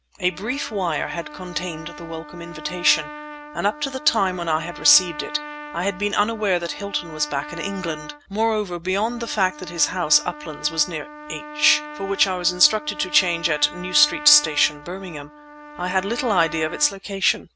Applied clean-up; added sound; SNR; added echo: none; Trumpet; 14 dB; none.